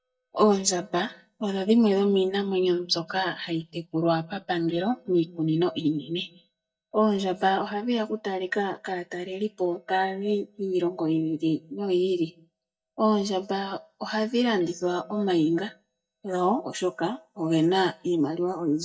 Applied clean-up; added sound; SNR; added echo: neural mask model DeepFilterNet 3.